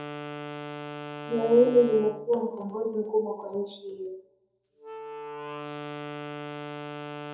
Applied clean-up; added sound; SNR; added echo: none; Wind instrument, woodwind instrument; 11 dB; reverberation time 0.7 s.